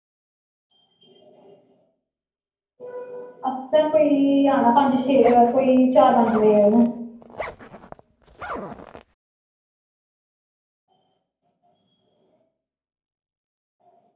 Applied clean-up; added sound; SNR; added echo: none; Zipper (clothing); 14 dB; reverberation time 0.9 s.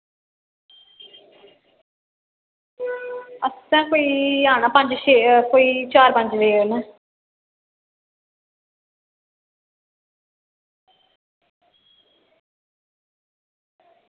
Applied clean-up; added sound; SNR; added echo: none; none; none; none.